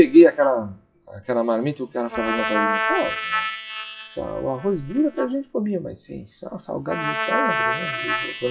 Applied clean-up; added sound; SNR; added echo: classical method WPE with log-MMSE.